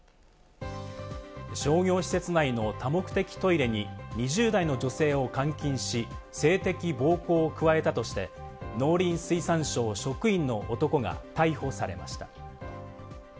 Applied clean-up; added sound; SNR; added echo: none; none; none; none.